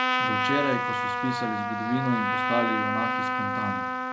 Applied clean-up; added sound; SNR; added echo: none; Trumpet; -3 dB; none.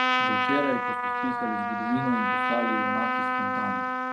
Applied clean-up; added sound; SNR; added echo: neural mask model RNNoise.